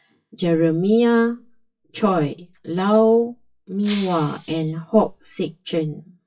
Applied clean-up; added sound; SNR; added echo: classical method WPE with log-MMSE.